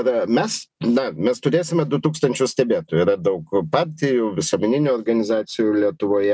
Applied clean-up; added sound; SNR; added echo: none; none; none; none.